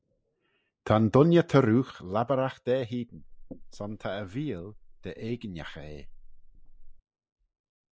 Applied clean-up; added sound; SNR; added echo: neural mask model Resemble Enhance denoiser.